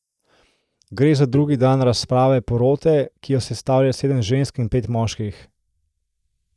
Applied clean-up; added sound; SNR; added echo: neural mask model DeepFilterNet 3.